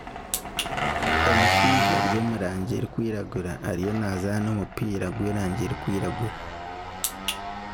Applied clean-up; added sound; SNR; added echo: none; Engine; 0 dB; none.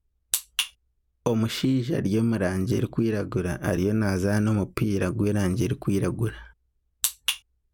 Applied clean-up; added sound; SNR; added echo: none; none; none; none.